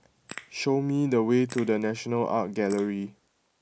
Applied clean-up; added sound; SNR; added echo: neural mask model Resemble Enhance denoiser.